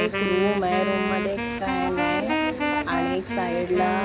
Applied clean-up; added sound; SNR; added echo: none; Wind instrument, woodwind instrument; 1 dB; none.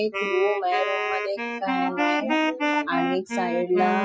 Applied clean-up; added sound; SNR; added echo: classical method Wiener filter.